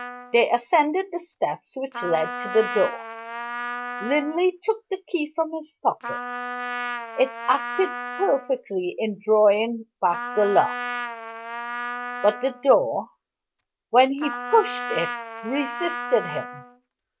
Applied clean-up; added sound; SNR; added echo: none; Trumpet; 9 dB; none.